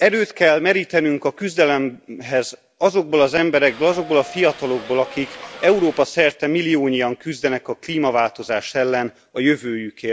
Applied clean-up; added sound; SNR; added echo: none; Subway, metro, underground / Doorbell; 17 dB; none.